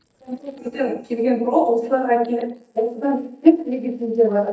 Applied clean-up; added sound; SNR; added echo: neural mask model DeepFilterNet 3.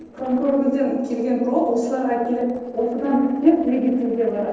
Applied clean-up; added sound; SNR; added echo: neural separator model SepFormer DNS4.